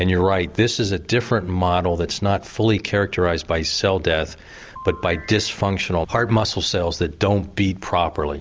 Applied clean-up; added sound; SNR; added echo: none; Ringtone / Chime; 19 dB; none.